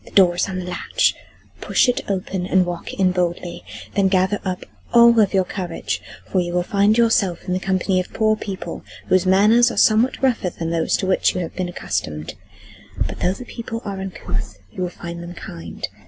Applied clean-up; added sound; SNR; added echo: none; none; none; none.